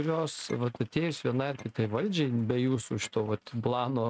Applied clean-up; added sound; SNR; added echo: neural mask model RNNoise.